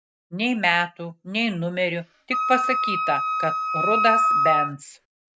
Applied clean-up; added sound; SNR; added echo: none; Wind instrument, woodwind instrument; -3 dB; none.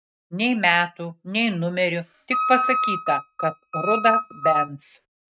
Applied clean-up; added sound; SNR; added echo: neural mask model RNNoise.